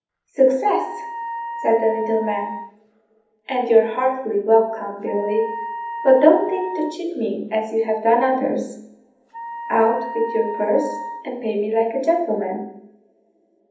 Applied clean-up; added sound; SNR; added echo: none; Wind instrument, woodwind instrument; 11 dB; reverberation time 0.8 s.